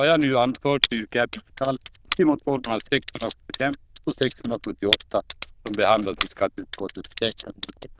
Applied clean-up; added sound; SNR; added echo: neural diffusion model UNIVERSE++.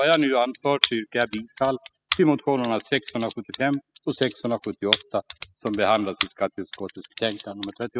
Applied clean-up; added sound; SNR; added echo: classical method spectral subtraction.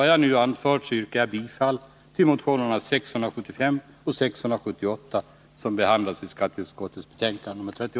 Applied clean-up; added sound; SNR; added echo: none; none; none; none.